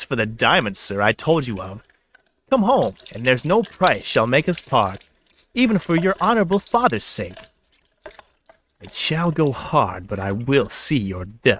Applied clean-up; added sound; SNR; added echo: neural mask model RNNoise.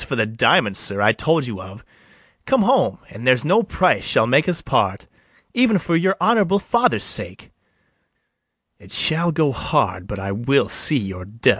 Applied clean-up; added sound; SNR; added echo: none; none; none; none.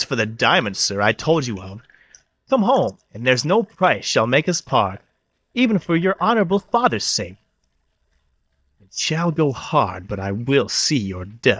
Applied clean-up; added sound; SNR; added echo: neural mask model DeepFilterNet 3.